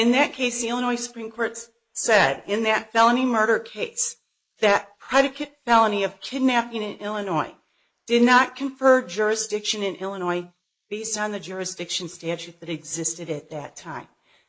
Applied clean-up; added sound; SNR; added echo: neural mask model Resemble Enhance denoiser.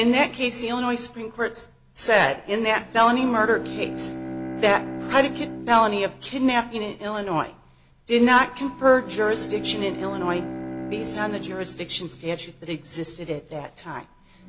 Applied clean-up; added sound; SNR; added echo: none; Bowed string instrument; 12 dB; none.